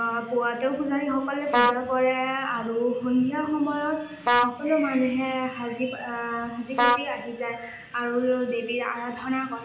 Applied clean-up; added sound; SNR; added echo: none; Vehicle horn, car horn, honking; 1 dB; reverberation time 0.8 s.